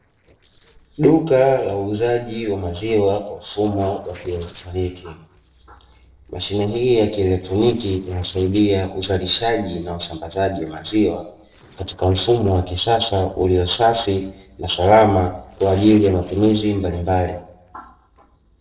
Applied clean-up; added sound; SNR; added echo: neural separator model SepFormer DNS4.